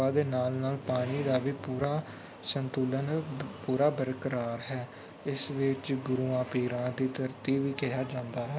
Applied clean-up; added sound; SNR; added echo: none; none; none; none.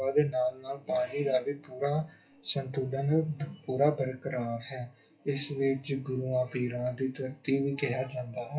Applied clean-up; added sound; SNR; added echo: classical method WPE with log-MMSE.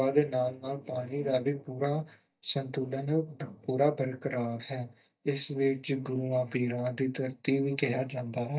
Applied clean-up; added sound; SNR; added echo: neural mask model DeepFilterNet 3.